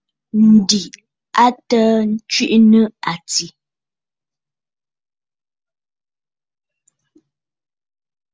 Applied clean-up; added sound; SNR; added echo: none; none; none; none.